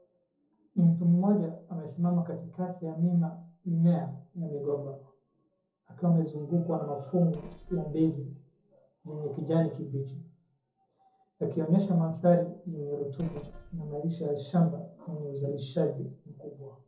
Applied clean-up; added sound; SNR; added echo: neural separator model SepFormer DNS4.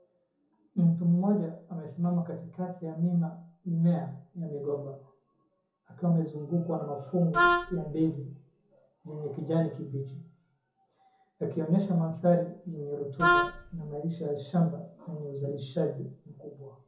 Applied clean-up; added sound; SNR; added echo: none; Wind instrument, woodwind instrument; -4 dB; reverberation time 0.5 s.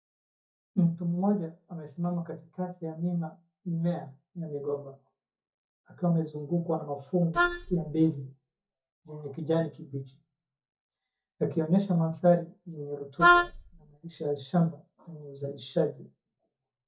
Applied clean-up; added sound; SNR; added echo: neural mask model DeepFilterNet 3.